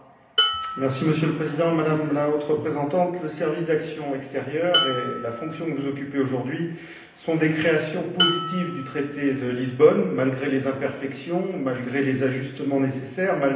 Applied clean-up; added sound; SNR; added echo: none; Dishes, pots, and pans; 7 dB; reverberation time 0.8 s.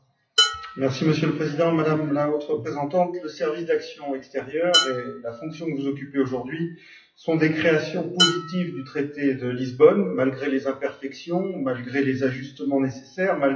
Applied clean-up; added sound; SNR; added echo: classical method WPE with log-MMSE.